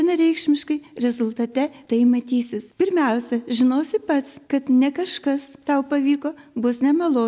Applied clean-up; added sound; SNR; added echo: none; none; none; none.